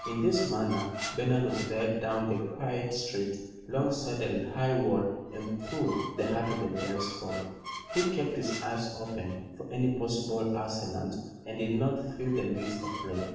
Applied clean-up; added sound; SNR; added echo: none; Squeak; 12 dB; reverberation time 0.9 s.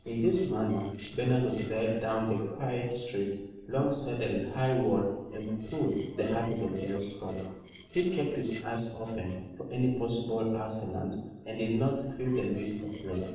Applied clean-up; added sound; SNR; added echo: neural separator model SepFormer DNS4.